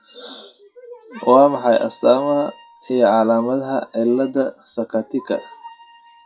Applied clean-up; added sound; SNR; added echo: classical method WPE with log-MMSE.